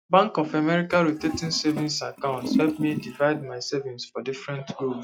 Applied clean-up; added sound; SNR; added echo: classical method log-MMSE.